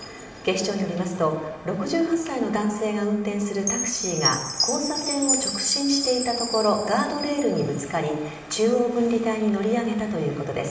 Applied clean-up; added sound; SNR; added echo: none; Chime; 7 dB; reverberation time 1.2 s.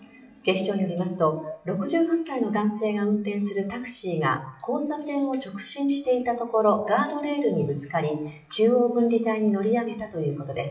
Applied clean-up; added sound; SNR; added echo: classical method WPE with log-MMSE.